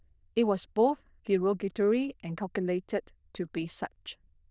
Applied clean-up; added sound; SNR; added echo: neural diffusion model UNIVERSE++.